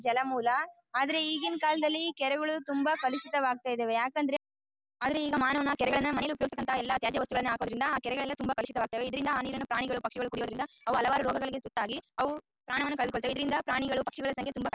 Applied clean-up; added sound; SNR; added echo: none; none; none; none.